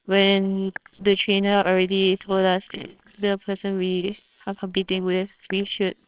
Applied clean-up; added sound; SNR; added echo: neural separator model SepFormer WHAMR!.